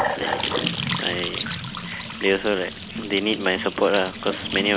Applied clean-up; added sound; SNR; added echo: none; Trickle, dribble / Bathtub (filling or washing) / Sink (filling or washing) / Gurgling / Splash, splatter; 4 dB; none.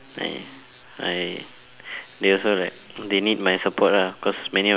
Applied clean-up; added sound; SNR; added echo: none; none; none; none.